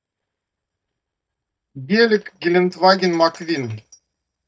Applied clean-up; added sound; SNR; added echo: neural mask model DeepFilterNet 3.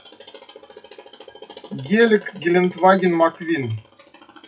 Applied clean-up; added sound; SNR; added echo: classical method WPE with log-MMSE.